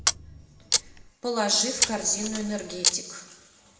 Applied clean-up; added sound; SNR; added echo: none; Camera; 0 dB; reverberation time 1.1 s.